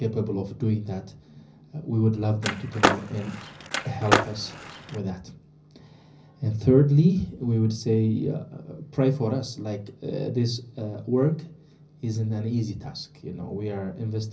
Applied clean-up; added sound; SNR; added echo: none; Skateboard; 1 dB; reverberation time 0.5 s.